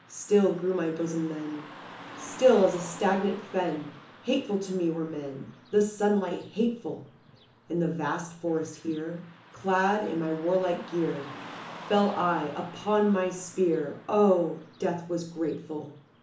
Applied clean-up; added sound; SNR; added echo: none; Car passing by / Traffic noise, roadway noise; 19 dB; reverberation time 0.8 s.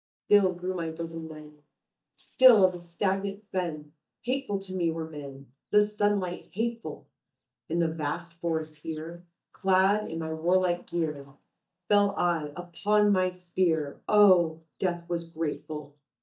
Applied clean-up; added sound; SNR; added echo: neural mask model DeepFilterNet 3.